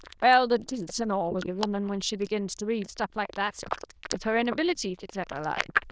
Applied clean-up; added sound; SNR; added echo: neural diffusion model UNIVERSE++.